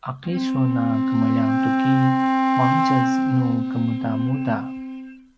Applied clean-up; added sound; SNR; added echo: none; Wind instrument, woodwind instrument; -3 dB; none.